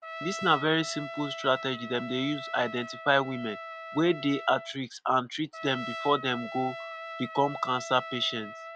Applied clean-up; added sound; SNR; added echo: none; Trumpet; 11 dB; none.